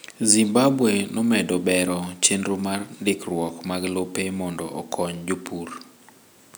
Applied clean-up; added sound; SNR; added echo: none; none; none; none.